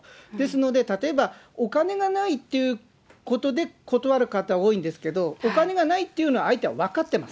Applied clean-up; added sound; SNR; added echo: none; none; none; none.